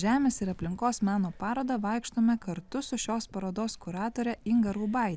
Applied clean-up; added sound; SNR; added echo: none; none; none; none.